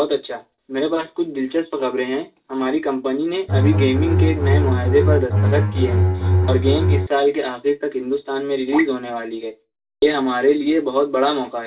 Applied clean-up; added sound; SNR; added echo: none; Bowed string instrument; -4 dB; reverberation time 0.2 s.